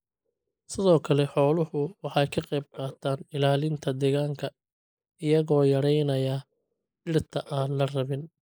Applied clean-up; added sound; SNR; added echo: neural mask model Resemble Enhance denoiser.